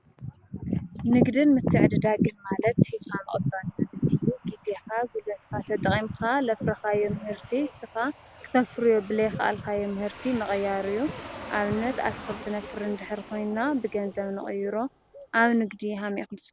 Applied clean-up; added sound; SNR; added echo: none; Aircraft; 19 dB; none.